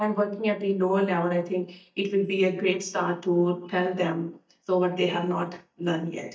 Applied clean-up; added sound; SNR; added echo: neural mask model DeepFilterNet 3.